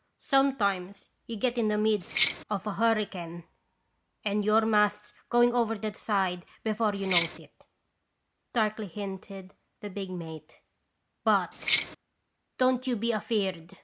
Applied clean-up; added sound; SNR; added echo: none; Keys jangling; 1 dB; none.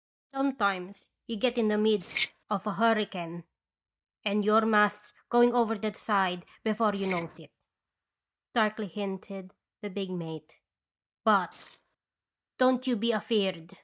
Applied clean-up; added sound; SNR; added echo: neural mask model DeepFilterNet 3.